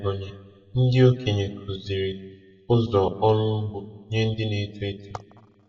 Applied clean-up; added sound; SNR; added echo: none; none; none; reverberation time 1.1 s.